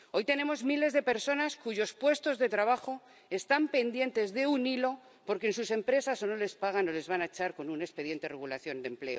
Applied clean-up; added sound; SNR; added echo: none; none; none; none.